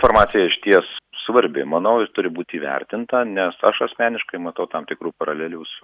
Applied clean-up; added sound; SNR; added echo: none; none; none; none.